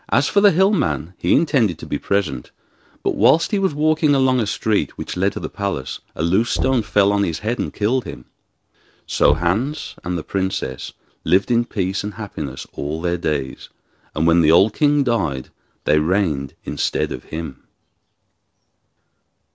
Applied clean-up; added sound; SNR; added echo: none; Knock; 11 dB; none.